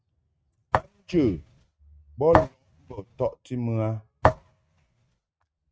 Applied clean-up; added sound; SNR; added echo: neural mask model RNNoise.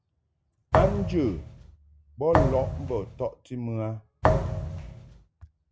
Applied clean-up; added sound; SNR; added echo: none; Thump, thud; -3 dB; none.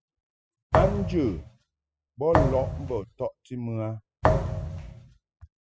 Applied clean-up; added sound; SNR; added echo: classical method spectral subtraction.